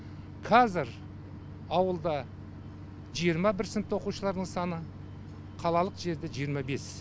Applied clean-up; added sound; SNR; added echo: none; none; none; none.